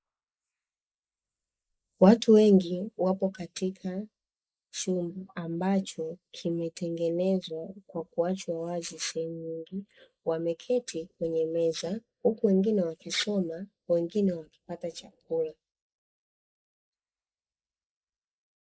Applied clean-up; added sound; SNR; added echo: neural mask model Resemble Enhance denoiser.